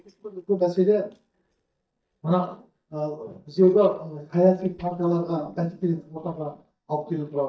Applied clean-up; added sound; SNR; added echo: neural mask model DeepFilterNet 3.